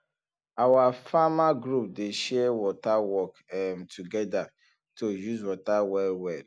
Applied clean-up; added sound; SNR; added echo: none; none; none; none.